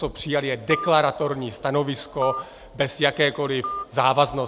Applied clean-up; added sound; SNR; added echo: none; Telephone; 13 dB; none.